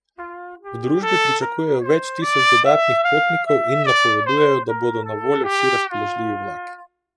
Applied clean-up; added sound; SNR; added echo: classical method spectral subtraction.